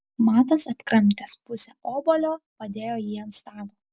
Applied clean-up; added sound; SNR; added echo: none; none; none; none.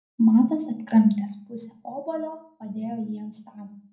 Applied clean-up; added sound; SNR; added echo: none; none; none; reverberation time 0.6 s.